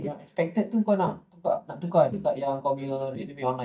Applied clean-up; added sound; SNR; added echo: neural mask model DeepFilterNet 3.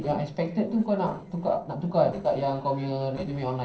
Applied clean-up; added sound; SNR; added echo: neural separator model SepFormer DNS4.